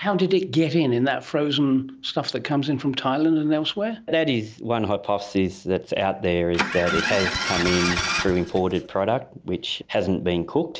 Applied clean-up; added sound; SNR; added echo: none; Engine starting; 3 dB; none.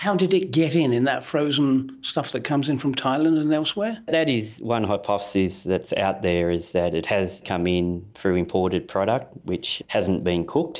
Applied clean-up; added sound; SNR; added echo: none; none; none; none.